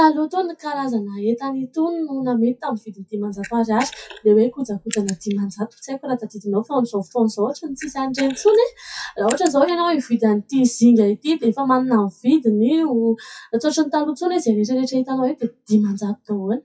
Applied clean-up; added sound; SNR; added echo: classical method WPE with log-MMSE.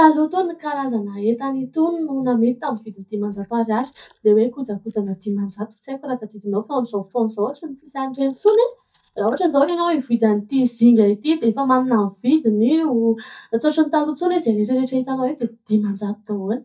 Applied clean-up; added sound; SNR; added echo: neural mask model DeepFilterNet 3.